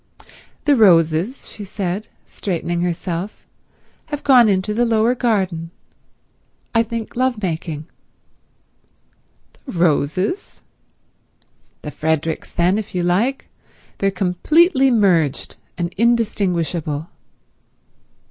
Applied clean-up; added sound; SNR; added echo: none; none; none; none.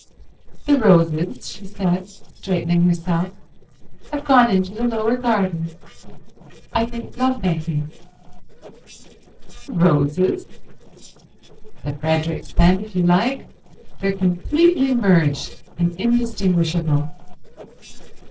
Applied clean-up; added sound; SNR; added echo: neural separator model SepFormer DNS4.